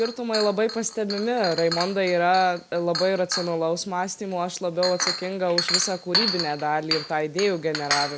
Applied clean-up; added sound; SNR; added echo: none; Chink, clink; 6 dB; none.